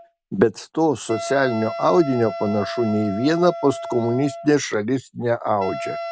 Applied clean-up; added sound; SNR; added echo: none; Wind instrument, woodwind instrument; 11 dB; none.